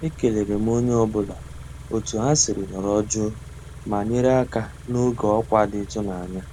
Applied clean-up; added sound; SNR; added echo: none; Idling / Car; 14 dB; none.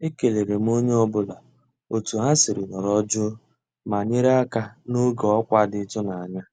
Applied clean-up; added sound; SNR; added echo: none; none; none; none.